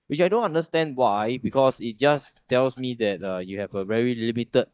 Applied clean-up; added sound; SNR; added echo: neural mask model DeepFilterNet 3.